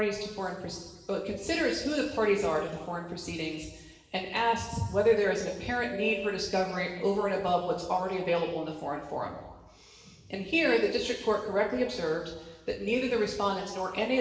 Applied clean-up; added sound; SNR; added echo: none; none; none; reverberation time 1.2 s.